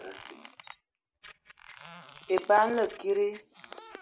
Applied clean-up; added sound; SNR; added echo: none; Camera + Squeak; 17 dB; none.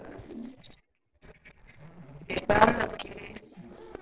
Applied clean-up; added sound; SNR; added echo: neural separator model SepFormer DNS4.